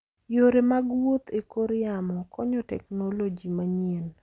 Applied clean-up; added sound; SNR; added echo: none; none; none; none.